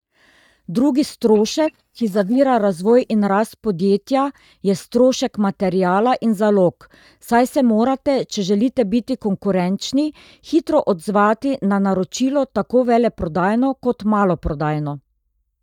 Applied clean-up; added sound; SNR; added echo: neural mask model DeepFilterNet 3.